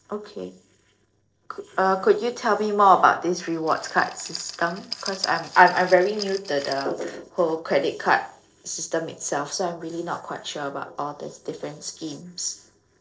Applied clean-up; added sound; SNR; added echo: neural separator model SepFormer DNS4.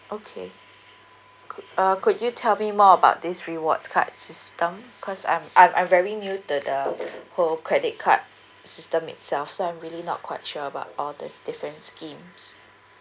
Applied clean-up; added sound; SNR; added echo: none; none; none; none.